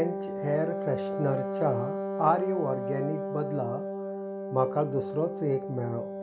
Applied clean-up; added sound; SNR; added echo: none; Wind instrument, woodwind instrument; 3 dB; none.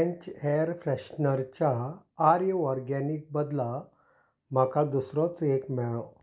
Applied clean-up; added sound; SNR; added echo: none; none; none; none.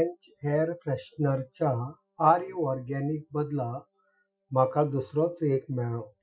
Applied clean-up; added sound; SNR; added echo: classical method Wiener filter.